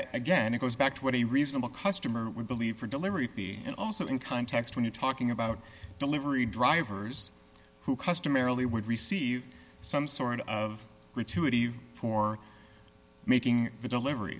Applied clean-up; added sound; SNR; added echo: none; none; none; none.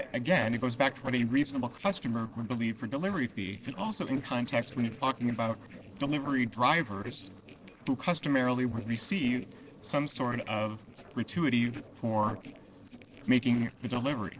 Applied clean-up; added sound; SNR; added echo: neural separator model SepFormer DNS4.